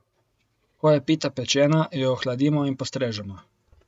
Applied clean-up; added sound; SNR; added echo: none; none; none; none.